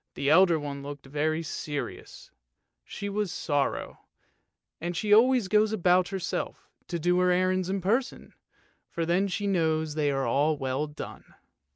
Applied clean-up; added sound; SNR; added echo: none; none; none; none.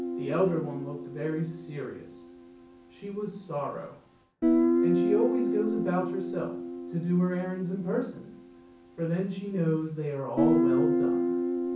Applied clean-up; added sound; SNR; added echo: none; Guitar; -2 dB; reverberation time 0.6 s.